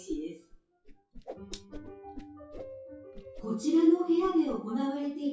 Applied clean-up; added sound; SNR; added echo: classical method WPE with log-MMSE.